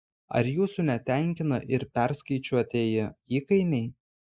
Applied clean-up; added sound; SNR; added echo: neural mask model Resemble Enhance denoiser.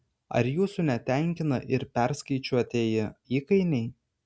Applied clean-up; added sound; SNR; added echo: none; none; none; none.